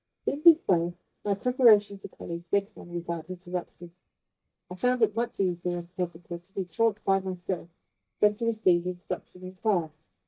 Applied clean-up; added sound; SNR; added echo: neural mask model DeepFilterNet 3.